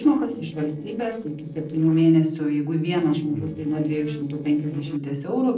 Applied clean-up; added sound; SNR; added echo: neural separator model SepFormer DNS4.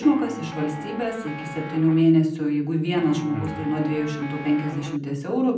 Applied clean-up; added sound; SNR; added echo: none; Guitar; 13 dB; reverberation time 0.6 s.